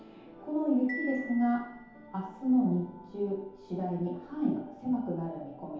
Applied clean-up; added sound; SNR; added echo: none; Marimba, xylophone; 16 dB; reverberation time 0.8 s.